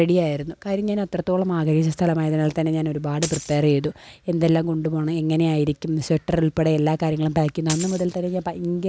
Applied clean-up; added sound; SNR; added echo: none; Coin (dropping); 11 dB; none.